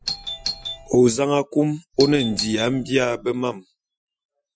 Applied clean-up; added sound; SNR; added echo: classical method Wiener filter.